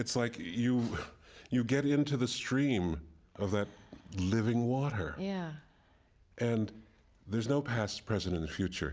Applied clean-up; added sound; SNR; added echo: none; none; none; none.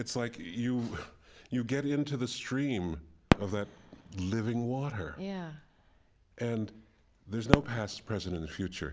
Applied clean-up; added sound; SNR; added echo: none; Fireworks; 3 dB; none.